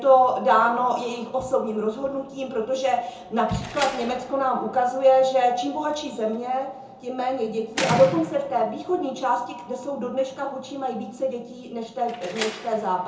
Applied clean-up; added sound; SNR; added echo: none; Slam; 15 dB; reverberation time 0.5 s.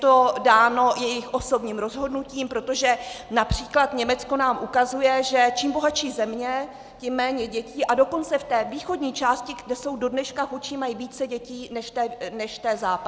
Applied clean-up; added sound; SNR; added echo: none; none; none; none.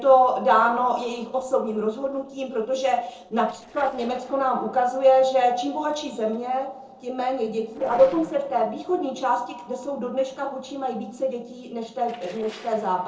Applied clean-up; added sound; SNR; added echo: neural separator model SepFormer DNS4.